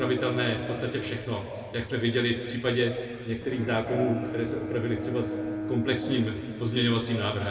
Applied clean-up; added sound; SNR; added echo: none; Bowed string instrument; 9 dB; reverberation time 2.1 s.